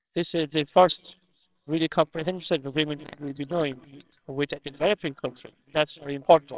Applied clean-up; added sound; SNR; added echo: neural separator model SepFormer WHAMR!.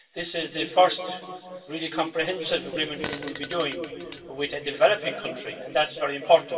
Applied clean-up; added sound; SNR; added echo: none; Fart; 14 dB; reverberation time 2.5 s.